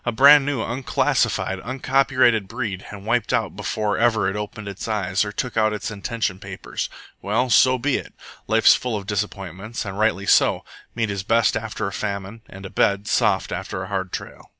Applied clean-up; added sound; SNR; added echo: none; none; none; none.